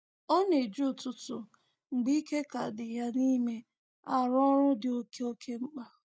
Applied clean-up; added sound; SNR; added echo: none; none; none; none.